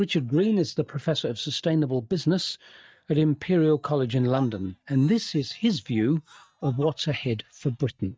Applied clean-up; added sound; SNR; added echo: neural mask model DeepFilterNet 3.